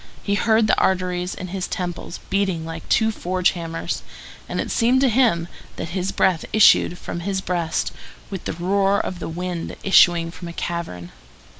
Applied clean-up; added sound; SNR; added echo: none; none; none; none.